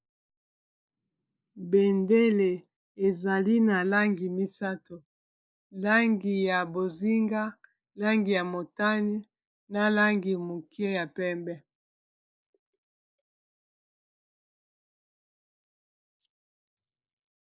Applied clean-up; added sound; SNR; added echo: neural mask model Resemble Enhance denoiser.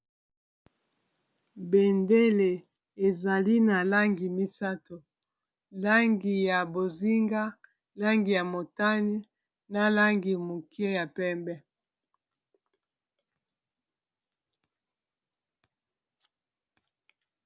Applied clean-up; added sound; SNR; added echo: none; none; none; none.